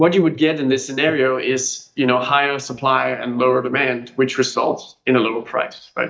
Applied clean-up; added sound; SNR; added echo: neural mask model DeepFilterNet 3.